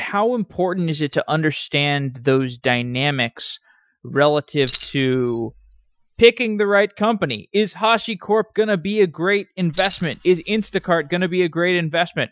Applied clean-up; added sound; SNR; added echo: classical method Wiener filter.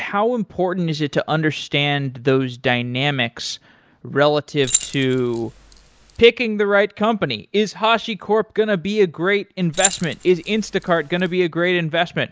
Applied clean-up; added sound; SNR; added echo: none; Keys jangling; 7 dB; none.